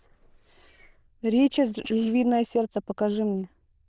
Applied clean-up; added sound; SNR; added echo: neural diffusion model UNIVERSE++.